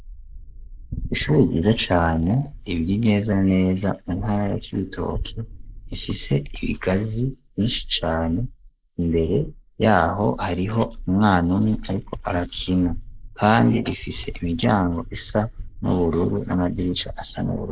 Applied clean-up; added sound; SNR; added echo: neural mask model Resemble Enhance denoiser.